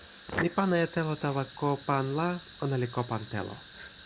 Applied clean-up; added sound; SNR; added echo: none; Fire; 12 dB; none.